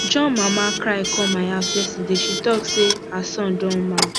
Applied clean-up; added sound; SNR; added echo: none; Coin (dropping) / Alarm; 3 dB; none.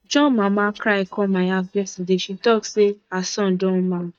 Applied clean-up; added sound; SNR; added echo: neural mask model DeepFilterNet 3.